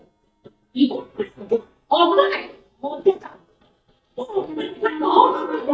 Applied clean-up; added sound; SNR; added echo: neural mask model DeepFilterNet 3.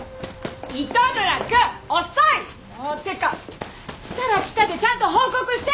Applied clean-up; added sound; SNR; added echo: none; none; none; none.